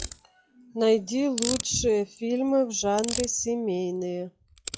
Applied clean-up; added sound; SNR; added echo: classical method log-MMSE.